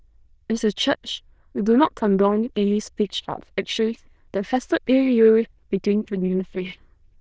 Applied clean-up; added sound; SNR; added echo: neural diffusion model UNIVERSE++.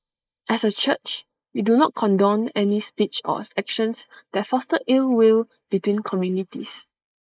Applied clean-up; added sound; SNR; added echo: neural mask model Resemble Enhance denoiser.